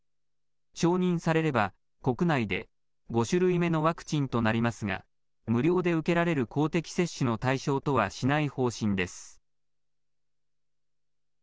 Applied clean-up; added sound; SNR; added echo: none; none; none; none.